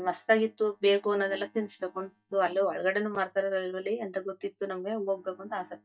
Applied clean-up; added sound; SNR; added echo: neural mask model DeepFilterNet 3.